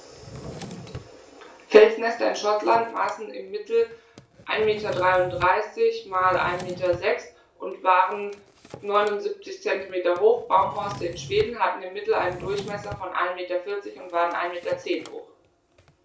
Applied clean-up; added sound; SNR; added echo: none; Drawer open or close; 19 dB; reverberation time 0.3 s.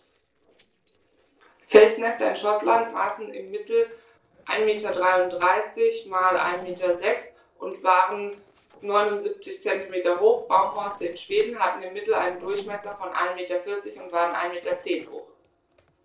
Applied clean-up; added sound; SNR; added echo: neural separator model SepFormer DNS4.